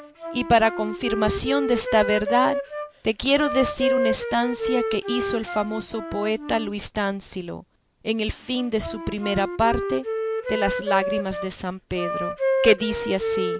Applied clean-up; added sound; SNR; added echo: none; Wind instrument, woodwind instrument; 3 dB; none.